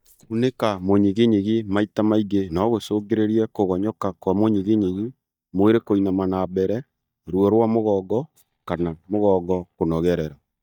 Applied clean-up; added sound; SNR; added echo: neural mask model DeepFilterNet 3.